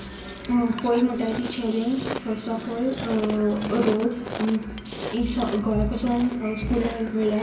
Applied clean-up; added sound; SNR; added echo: none; Chewing, mastication; 9 dB; reverberation time 0.3 s.